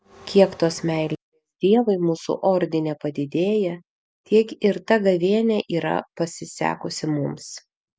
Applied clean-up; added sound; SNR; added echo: none; none; none; none.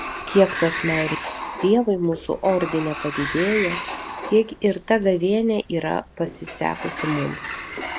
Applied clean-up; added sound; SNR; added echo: none; Sliding door; 8 dB; none.